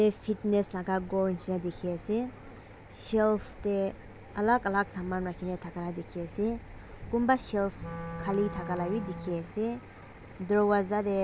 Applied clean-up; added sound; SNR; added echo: none; Wind instrument, woodwind instrument; 10 dB; none.